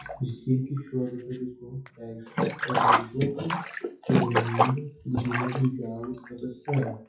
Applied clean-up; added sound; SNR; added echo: classical method WPE with log-MMSE.